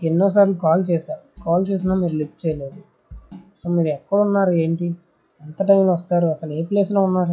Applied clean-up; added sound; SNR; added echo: classical method log-MMSE.